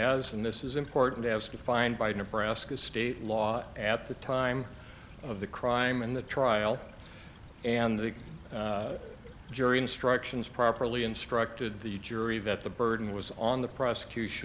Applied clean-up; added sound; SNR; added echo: none; Stream / Trickle, dribble; 18 dB; none.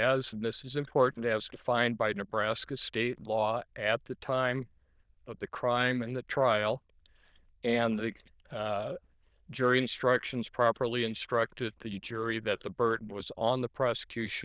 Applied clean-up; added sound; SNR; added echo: neural diffusion model UNIVERSE++.